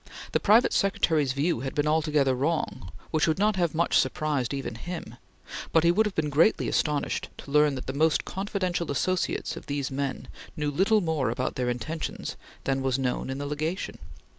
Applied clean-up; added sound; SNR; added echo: none; none; none; none.